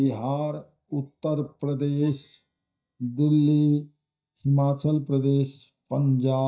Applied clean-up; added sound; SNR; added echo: neural mask model DeepFilterNet 3.